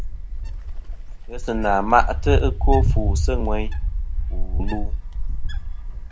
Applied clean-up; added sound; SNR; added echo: none; Wind; -4 dB; none.